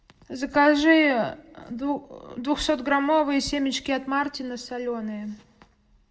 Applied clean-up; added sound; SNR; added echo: none; none; none; reverberation time 0.4 s.